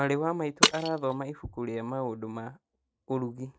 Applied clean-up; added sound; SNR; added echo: neural mask model RNNoise.